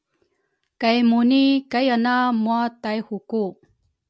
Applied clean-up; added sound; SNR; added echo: none; none; none; none.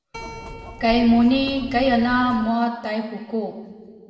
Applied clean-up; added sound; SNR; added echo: none; Keyboard (musical); 14 dB; reverberation time 1.9 s.